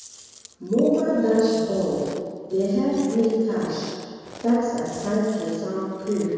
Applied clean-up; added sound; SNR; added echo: none; Chewing, mastication; 20 dB; reverberation time 1.9 s.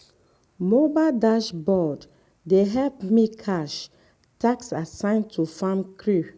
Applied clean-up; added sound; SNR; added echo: none; none; none; none.